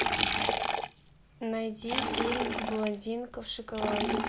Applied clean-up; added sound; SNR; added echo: none; Liquid; -5 dB; none.